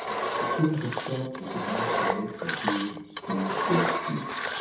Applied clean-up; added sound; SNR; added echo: none; Engine; -1 dB; reverberation time 1.0 s.